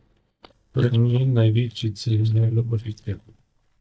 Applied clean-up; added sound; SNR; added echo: neural mask model DeepFilterNet 3.